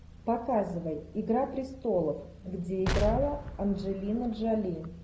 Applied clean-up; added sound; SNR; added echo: none; Explosion; 4 dB; none.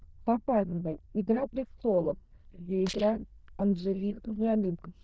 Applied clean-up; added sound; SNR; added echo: neural diffusion model UNIVERSE++.